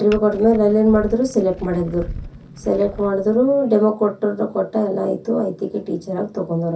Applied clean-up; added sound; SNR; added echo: none; Glass; 16 dB; reverberation time 0.3 s.